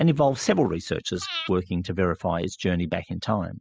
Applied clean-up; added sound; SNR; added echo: classical method spectral subtraction.